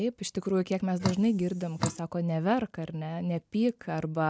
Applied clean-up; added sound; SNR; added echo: none; Drip; 5 dB; none.